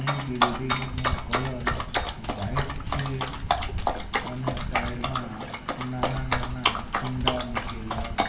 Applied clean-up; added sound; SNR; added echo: none; Dog; -2 dB; reverberation time 1.4 s.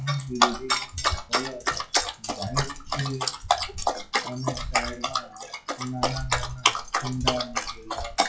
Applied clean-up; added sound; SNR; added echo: classical method WPE with log-MMSE.